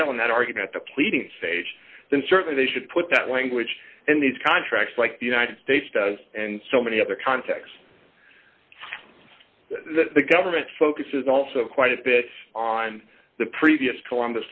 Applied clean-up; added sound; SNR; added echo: none; none; none; none.